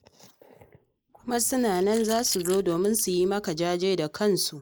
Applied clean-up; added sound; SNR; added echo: neural mask model Resemble Enhance denoiser.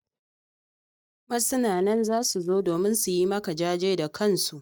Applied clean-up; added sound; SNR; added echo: neural mask model DeepFilterNet 3.